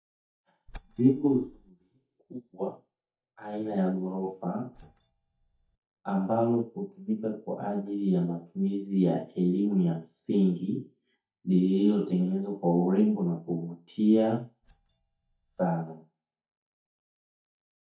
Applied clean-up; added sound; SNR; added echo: neural mask model DeepFilterNet 3.